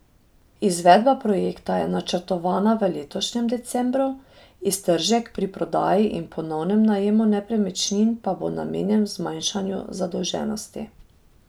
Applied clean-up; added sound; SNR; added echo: none; none; none; none.